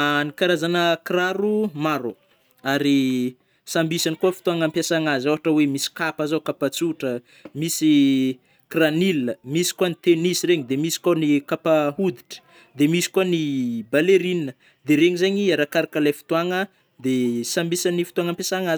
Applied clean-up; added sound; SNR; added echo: none; none; none; none.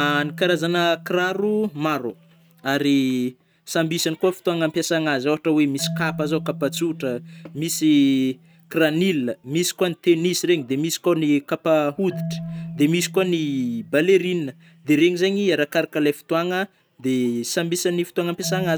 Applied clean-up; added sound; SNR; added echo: none; Marimba, xylophone; 16 dB; none.